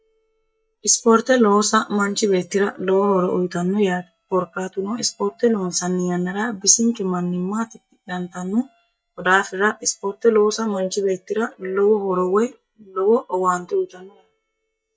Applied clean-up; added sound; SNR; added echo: neural mask model DeepFilterNet 3.